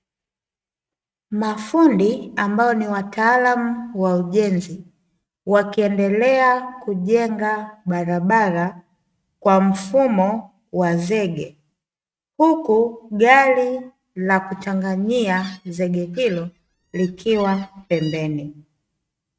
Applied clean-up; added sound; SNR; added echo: neural mask model RNNoise.